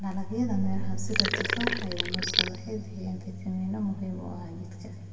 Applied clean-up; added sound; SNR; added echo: none; Sink (filling or washing); -1 dB; reverberation time 2.1 s.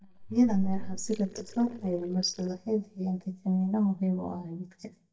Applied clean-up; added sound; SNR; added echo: neural mask model DeepFilterNet 3.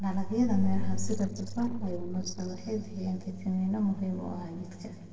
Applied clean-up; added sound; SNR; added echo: neural separator model SepFormer DNS4.